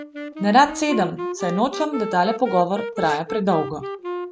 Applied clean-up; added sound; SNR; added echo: none; Wind instrument, woodwind instrument; 9 dB; none.